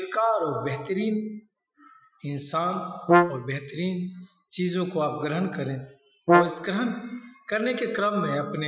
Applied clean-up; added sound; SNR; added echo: classical method Wiener filter.